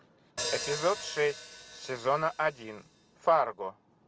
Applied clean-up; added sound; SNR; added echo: none; Hi-hat; 10 dB; none.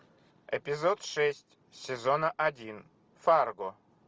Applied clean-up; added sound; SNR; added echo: none; none; none; none.